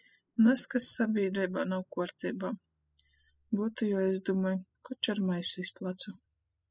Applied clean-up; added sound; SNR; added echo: classical method spectral subtraction.